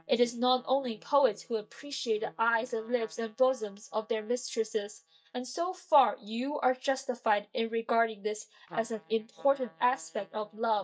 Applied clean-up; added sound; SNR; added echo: neural mask model DeepFilterNet 3.